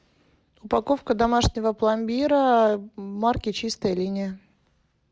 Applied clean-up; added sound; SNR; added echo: none; none; none; none.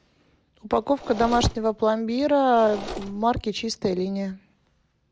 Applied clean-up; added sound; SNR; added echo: none; Mechanisms; 13 dB; none.